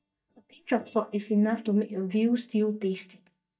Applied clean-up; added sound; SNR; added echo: neural mask model DeepFilterNet 3.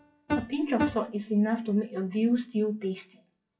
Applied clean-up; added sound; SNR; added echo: classical method WPE with log-MMSE.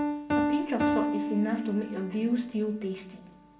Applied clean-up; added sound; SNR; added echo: none; Piano; 0 dB; reverberation time 0.7 s.